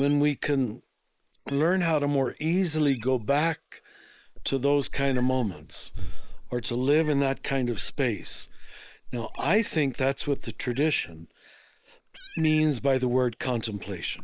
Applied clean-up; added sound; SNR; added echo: neural mask model Resemble Enhance denoiser.